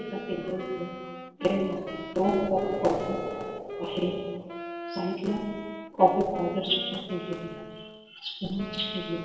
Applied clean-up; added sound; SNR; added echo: none; Wind instrument, woodwind instrument; 10 dB; reverberation time 1.3 s.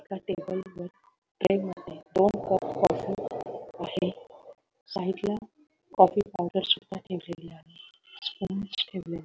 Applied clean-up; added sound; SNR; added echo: none; none; none; none.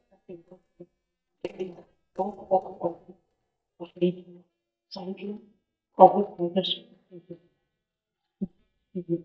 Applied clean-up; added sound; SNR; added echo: neural mask model DeepFilterNet 3.